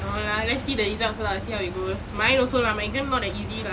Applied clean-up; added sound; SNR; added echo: none; none; none; none.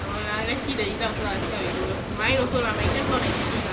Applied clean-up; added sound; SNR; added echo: none; Waves, surf; 1 dB; none.